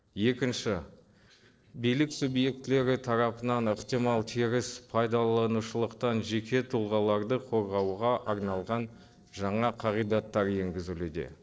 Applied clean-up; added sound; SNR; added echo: neural separator model SepFormer DNS4.